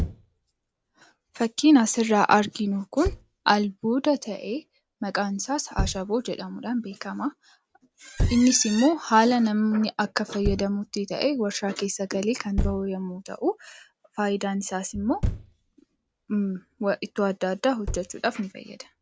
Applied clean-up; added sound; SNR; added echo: none; Thump, thud; 10 dB; none.